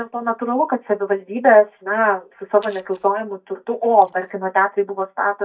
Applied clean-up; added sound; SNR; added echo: neural mask model DeepFilterNet 3.